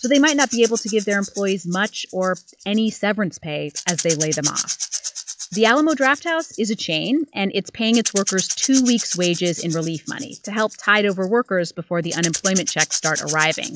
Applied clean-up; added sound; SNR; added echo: classical method log-MMSE.